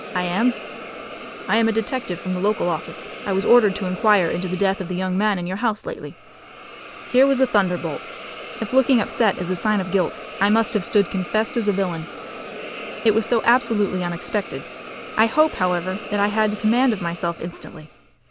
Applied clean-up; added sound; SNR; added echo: none; Hiss; 13 dB; none.